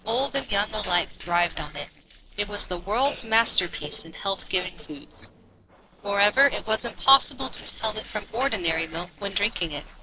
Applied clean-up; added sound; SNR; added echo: neural separator model SepFormer DNS4.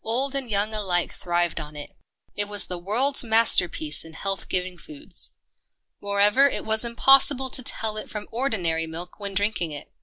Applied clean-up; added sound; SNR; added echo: none; none; none; none.